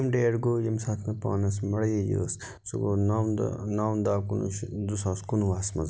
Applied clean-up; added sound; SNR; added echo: none; none; none; none.